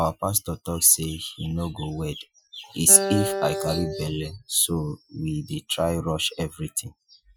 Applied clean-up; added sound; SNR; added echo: classical method Wiener filter.